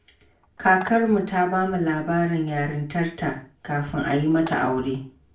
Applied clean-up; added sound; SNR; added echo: none; Telephone; 18 dB; reverberation time 0.4 s.